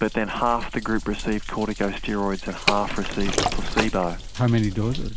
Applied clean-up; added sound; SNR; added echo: none; Thunder + Liquid; 3 dB; none.